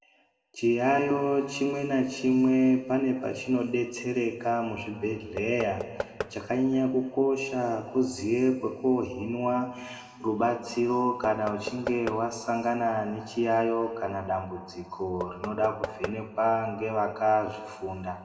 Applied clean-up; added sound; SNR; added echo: none; Knock / Wood; 13 dB; reverberation time 1.6 s.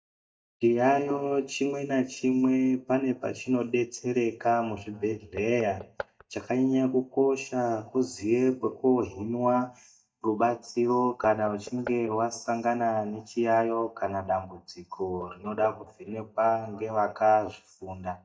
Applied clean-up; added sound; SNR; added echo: neural mask model DeepFilterNet 3.